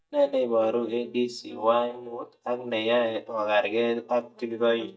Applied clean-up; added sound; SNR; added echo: neural mask model DeepFilterNet 3.